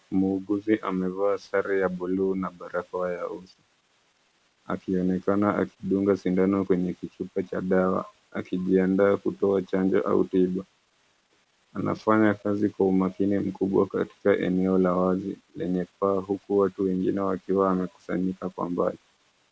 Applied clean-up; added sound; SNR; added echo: none; none; none; none.